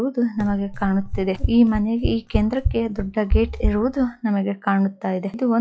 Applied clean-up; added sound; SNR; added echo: classical method log-MMSE.